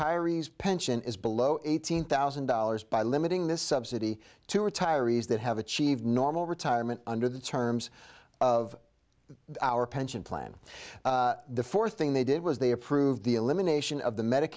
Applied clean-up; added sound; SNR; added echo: none; none; none; none.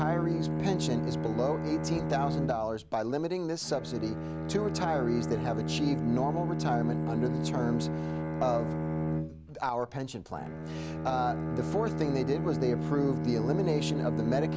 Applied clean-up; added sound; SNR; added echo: none; Bowed string instrument; 0 dB; none.